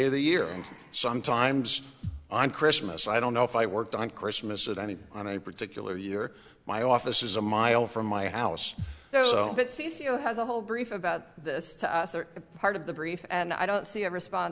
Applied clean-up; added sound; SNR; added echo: none; Thump, thud; 13 dB; none.